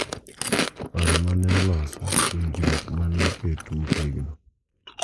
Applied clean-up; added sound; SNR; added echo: neural mask model Resemble Enhance denoiser.